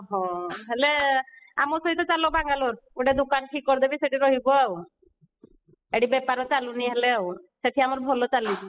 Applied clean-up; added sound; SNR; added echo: classical method spectral subtraction.